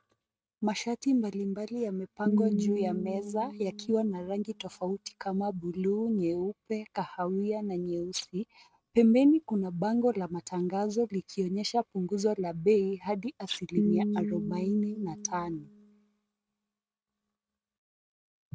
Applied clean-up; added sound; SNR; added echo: neural mask model RNNoise.